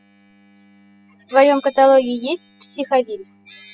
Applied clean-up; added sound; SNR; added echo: classical method spectral subtraction.